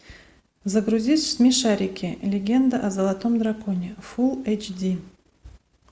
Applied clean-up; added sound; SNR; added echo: none; none; none; none.